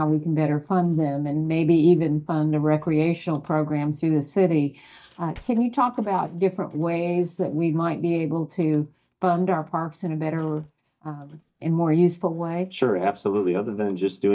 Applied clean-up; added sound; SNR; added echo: neural mask model DeepFilterNet 3.